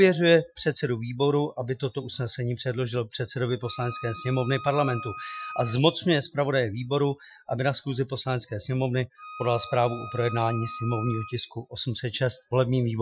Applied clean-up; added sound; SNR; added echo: classical method Wiener filter.